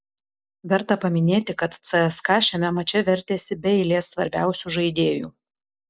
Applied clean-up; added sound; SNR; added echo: none; none; none; none.